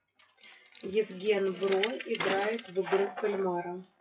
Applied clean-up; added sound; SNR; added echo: classical method WPE with log-MMSE.